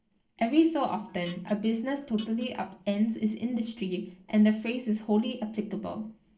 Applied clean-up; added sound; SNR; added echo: neural separator model SepFormer DNS4.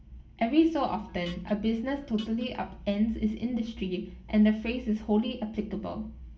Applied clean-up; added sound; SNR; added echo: none; Guitar; 19 dB; reverberation time 0.2 s.